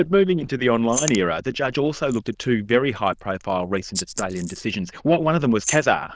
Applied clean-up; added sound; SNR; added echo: neural diffusion model UNIVERSE++.